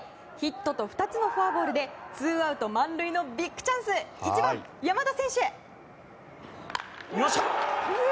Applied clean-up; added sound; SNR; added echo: none; none; none; none.